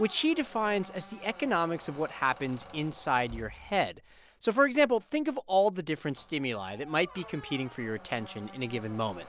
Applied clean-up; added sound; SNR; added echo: none; Squeak; 20 dB; none.